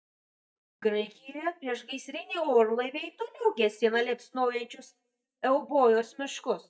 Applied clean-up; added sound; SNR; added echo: neural mask model DeepFilterNet 3.